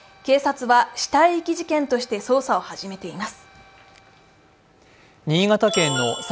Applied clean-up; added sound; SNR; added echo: none; none; none; none.